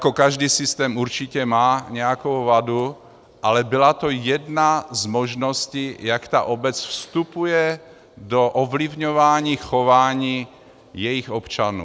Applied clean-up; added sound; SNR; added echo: none; none; none; none.